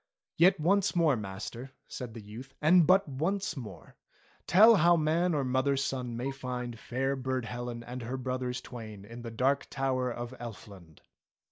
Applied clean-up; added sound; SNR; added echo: neural mask model DeepFilterNet 3.